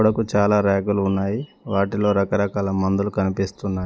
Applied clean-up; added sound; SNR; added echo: none; none; none; none.